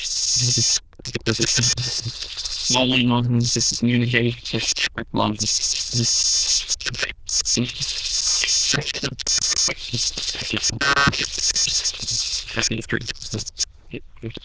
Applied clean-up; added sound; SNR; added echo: neural diffusion model UNIVERSE++.